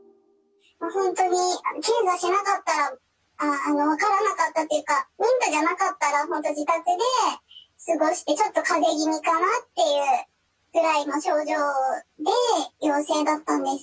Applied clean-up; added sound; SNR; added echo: none; none; none; none.